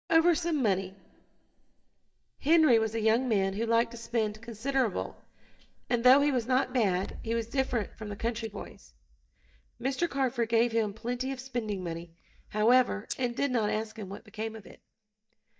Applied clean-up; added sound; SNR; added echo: neural mask model DeepFilterNet 3.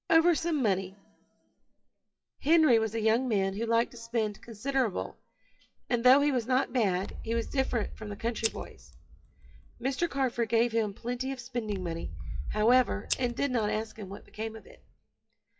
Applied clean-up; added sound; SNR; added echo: classical method WPE with log-MMSE.